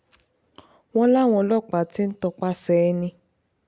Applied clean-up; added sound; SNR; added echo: none; none; none; none.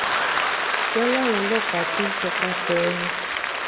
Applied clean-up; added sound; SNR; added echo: none; Applause / Crowd; -3 dB; reverberation time 0.5 s.